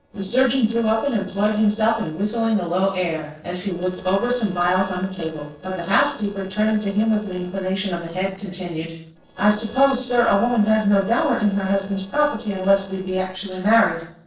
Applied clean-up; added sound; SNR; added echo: neural separator model SepFormer DNS4.